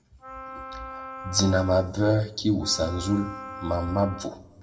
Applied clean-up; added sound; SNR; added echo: none; Wind instrument, woodwind instrument; 13 dB; reverberation time 0.6 s.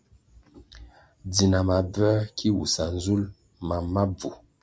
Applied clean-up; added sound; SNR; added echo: none; none; none; none.